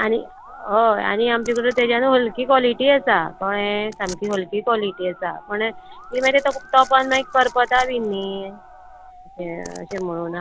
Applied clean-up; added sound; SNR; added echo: none; Liquid + Musical instrument; 19 dB; none.